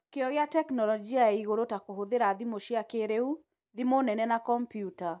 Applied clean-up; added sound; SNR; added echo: none; none; none; none.